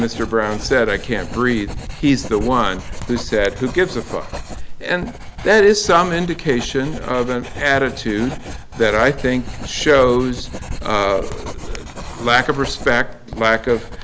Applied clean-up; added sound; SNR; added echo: none; Writing; 10 dB; none.